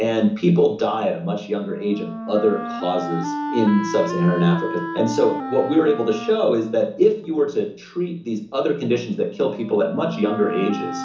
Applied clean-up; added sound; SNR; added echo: none; Wind instrument, woodwind instrument; 10 dB; reverberation time 0.7 s.